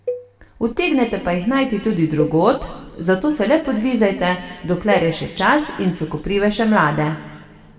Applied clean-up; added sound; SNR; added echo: none; Cowbell; 15 dB; reverberation time 2.0 s.